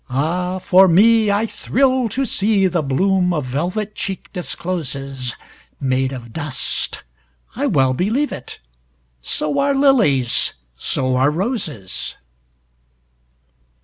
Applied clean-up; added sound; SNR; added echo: none; none; none; none.